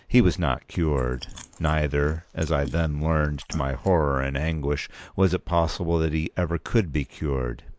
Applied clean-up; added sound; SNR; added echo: neural mask model Resemble Enhance denoiser.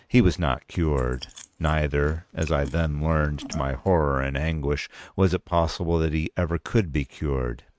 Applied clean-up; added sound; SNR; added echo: neural mask model RNNoise.